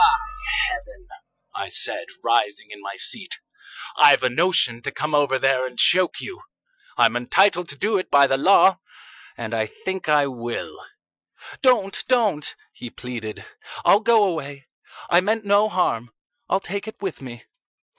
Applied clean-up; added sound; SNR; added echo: classical method Wiener filter.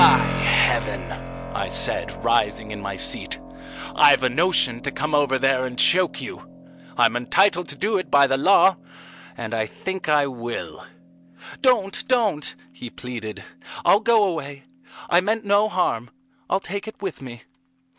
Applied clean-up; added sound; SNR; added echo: none; Keyboard (musical); 12 dB; none.